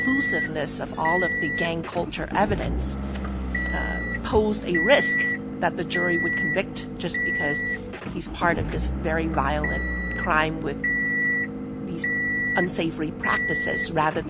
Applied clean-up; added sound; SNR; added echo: none; Motor vehicle (road) / Engine; 0 dB; none.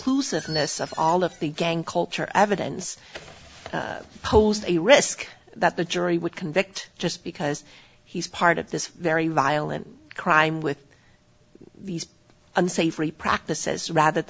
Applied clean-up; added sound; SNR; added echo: none; none; none; none.